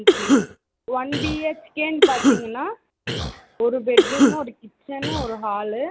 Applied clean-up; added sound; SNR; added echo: none; Cough; -5 dB; none.